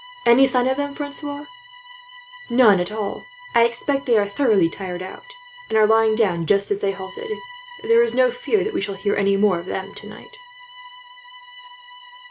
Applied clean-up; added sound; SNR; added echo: none; Bowed string instrument; 20 dB; none.